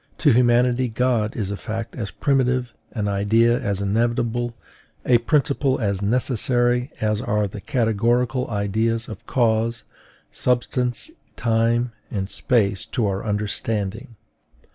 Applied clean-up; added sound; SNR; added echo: none; none; none; none.